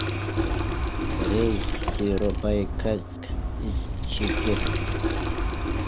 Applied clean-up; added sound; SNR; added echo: none; Wind + Water tap, faucet; -4 dB; none.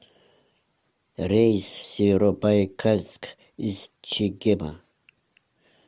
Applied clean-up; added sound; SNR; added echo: none; none; none; none.